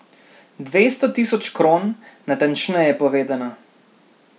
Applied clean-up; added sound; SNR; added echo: none; none; none; none.